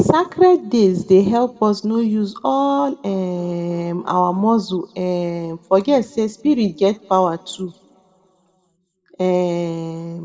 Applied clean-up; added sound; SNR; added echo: none; none; none; reverberation time 1.1 s.